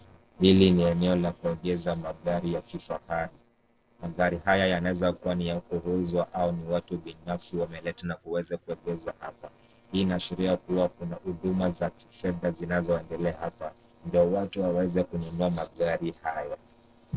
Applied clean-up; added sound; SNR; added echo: neural separator model SepFormer DNS4.